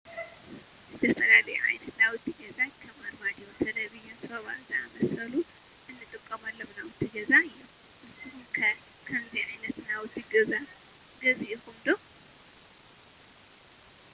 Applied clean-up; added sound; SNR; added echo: none; none; none; none.